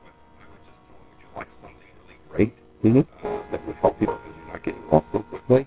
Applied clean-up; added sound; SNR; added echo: neural separator model SepFormer WHAMR!.